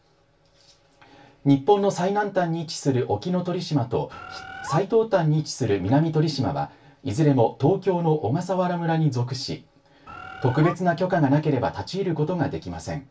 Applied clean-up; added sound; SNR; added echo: none; Bird; 12 dB; reverberation time 0.2 s.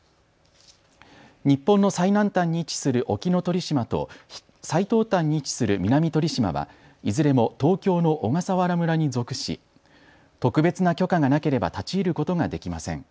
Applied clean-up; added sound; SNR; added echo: none; none; none; none.